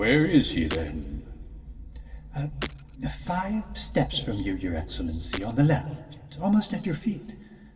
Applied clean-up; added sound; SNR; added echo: none; Shatter; 10 dB; reverberation time 2.7 s.